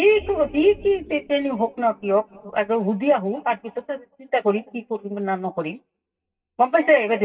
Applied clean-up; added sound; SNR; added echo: neural mask model DeepFilterNet 3.